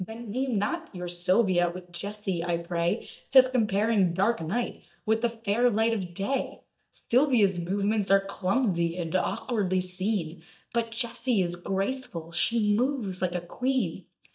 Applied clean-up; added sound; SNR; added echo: neural mask model DeepFilterNet 3.